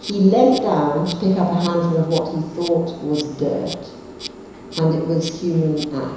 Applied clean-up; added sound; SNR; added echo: none; Insect; 15 dB; reverberation time 1.0 s.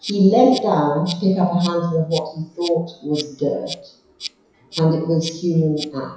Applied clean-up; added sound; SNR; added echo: classical method WPE with log-MMSE.